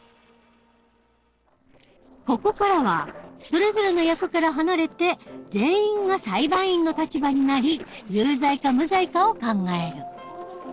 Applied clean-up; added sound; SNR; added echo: neural separator model SepFormer DNS4.